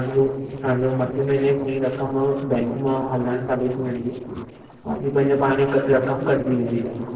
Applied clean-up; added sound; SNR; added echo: neural separator model SepFormer DNS4.